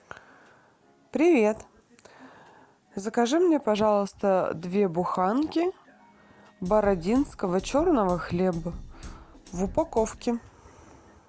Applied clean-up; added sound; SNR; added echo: none; Drum kit; 15 dB; none.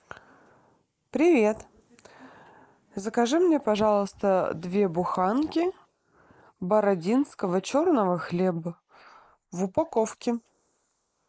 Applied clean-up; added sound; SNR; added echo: neural mask model Resemble Enhance denoiser.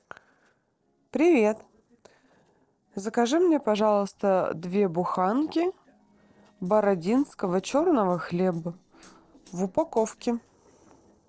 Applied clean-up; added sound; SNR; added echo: neural separator model SepFormer DNS4.